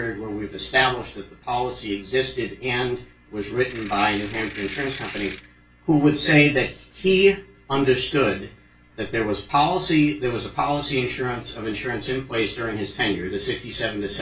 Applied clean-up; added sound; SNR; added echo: none; Ratchet, pawl / Percussion; 14 dB; reverberation time 0.2 s.